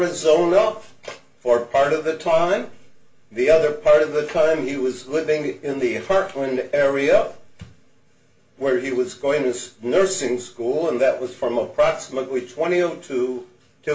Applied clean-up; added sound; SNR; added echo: none; none; none; reverberation time 0.3 s.